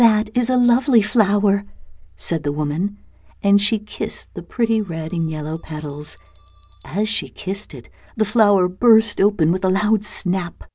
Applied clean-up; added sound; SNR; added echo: none; Bell; 13 dB; none.